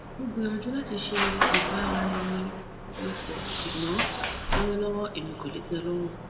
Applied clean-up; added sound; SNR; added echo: none; Sliding door; -1 dB; reverberation time 1.2 s.